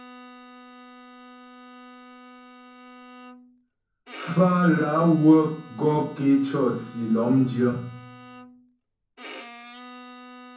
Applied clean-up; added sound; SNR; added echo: none; Bowed string instrument; 20 dB; reverberation time 0.6 s.